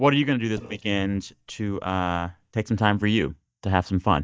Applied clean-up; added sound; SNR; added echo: neural mask model DeepFilterNet 3.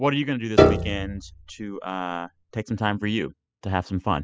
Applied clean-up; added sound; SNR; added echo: classical method spectral subtraction.